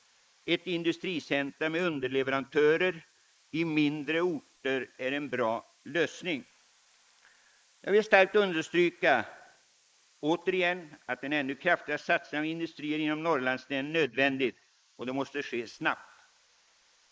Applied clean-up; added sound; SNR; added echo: neural mask model Resemble Enhance denoiser.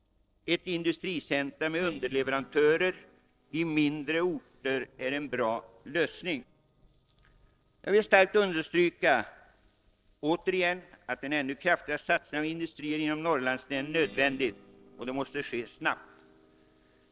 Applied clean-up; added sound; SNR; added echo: neural separator model SepFormer DNS4.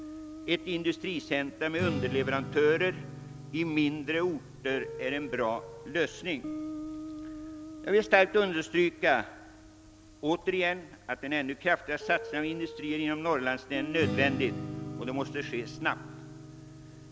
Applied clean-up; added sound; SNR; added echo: none; Strum + Guitar; 10 dB; none.